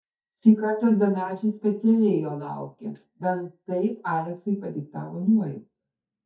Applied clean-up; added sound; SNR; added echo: neural mask model DeepFilterNet 3.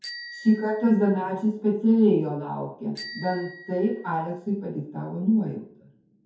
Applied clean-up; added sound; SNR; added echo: none; Bicycle bell; 20 dB; reverberation time 0.6 s.